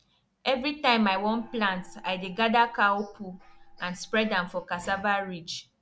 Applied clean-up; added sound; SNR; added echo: none; Gong; 19 dB; none.